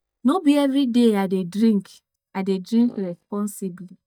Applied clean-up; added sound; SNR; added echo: neural mask model DeepFilterNet 3.